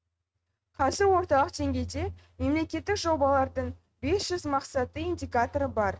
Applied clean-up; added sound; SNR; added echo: neural mask model RNNoise.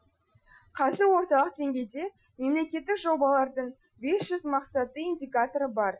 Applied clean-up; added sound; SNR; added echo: classical method Wiener filter.